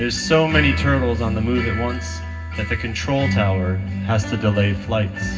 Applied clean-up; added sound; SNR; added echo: none; none; none; reverberation time 0.4 s.